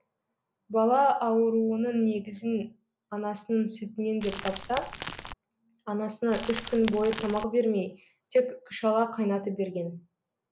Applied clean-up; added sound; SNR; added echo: none; Crumpling, crinkling / Crackle; 9 dB; none.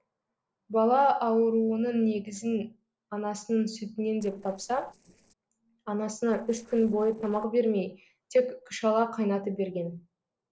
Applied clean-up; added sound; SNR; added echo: neural separator model SepFormer DNS4.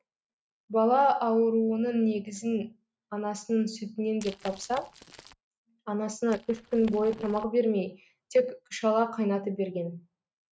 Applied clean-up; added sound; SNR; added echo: neural mask model RNNoise.